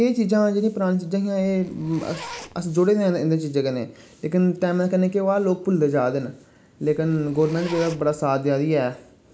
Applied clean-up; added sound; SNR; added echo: none; Zipper (clothing); 17 dB; none.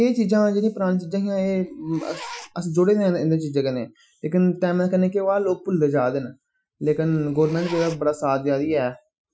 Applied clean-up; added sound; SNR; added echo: classical method Wiener filter.